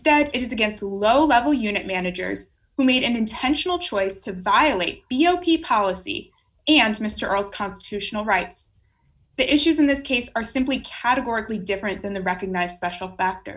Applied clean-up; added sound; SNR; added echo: none; none; none; none.